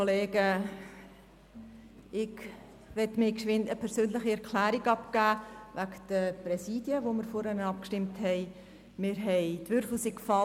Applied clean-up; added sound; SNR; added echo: none; none; none; none.